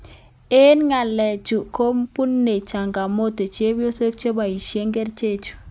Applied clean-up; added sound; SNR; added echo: none; none; none; none.